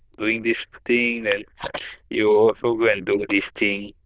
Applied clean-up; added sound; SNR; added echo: neural diffusion model UNIVERSE++.